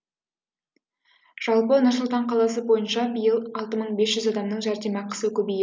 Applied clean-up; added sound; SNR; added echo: none; none; none; none.